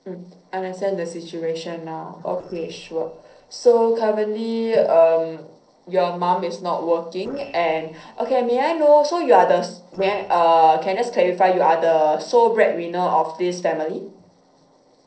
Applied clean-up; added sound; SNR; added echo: neural separator model SepFormer DNS4.